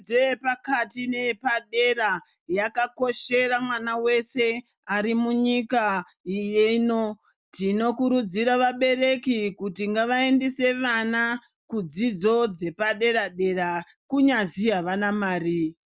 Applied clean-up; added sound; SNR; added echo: none; none; none; none.